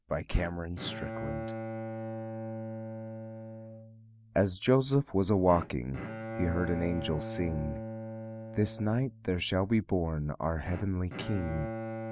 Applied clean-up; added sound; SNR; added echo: none; Bowed string instrument; 9 dB; none.